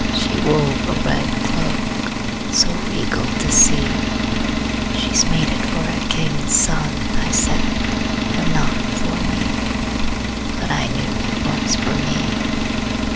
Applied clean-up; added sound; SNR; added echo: none; Engine; 0 dB; none.